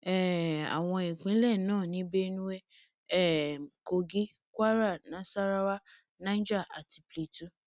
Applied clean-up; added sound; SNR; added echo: none; none; none; none.